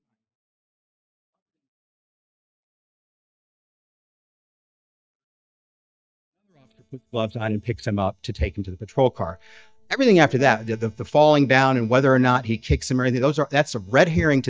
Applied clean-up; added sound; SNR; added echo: neural mask model DeepFilterNet 3.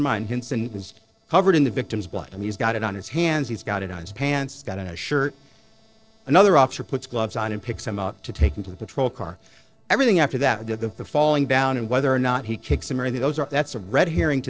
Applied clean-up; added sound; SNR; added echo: neural separator model SepFormer DNS4.